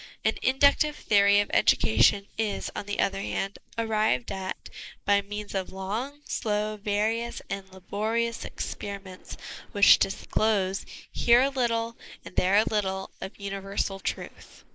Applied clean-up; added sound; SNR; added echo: neural mask model Resemble Enhance denoiser.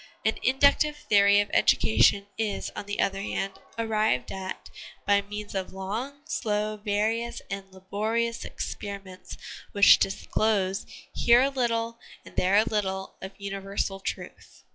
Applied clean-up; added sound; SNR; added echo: classical method log-MMSE.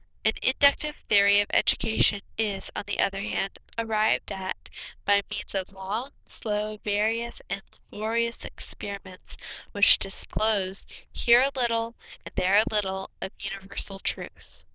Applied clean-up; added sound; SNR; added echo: neural diffusion model UNIVERSE++.